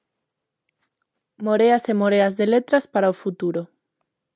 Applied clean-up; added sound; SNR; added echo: none; none; none; none.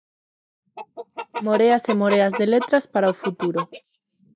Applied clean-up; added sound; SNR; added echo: neural mask model Resemble Enhance denoiser.